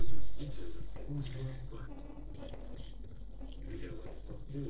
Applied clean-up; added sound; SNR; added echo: neural separator model SepFormer DNS4.